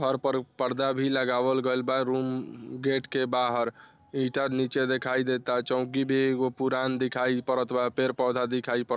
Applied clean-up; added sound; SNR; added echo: none; none; none; none.